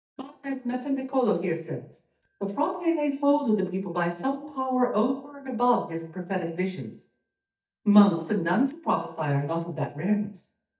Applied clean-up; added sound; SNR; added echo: neural mask model DeepFilterNet 3.